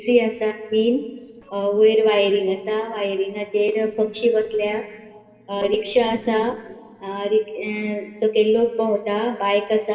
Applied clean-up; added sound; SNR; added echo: neural separator model SepFormer DNS4.